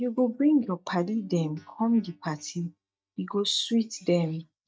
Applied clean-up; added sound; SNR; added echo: neural mask model DeepFilterNet 3.